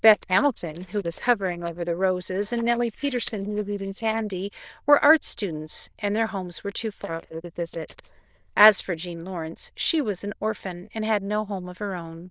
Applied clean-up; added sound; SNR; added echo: neural diffusion model UNIVERSE++.